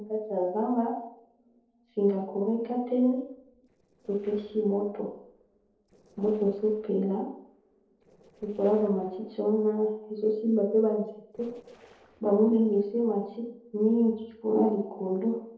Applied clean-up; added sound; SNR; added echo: neural separator model SepFormer DNS4.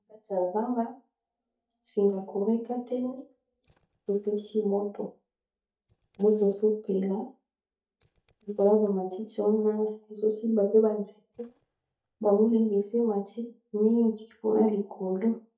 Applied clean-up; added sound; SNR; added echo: neural mask model DeepFilterNet 3.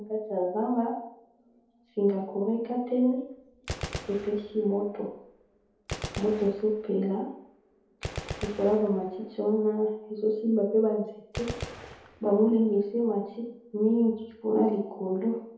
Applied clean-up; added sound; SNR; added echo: none; Gunshot, gunfire; 16 dB; reverberation time 0.8 s.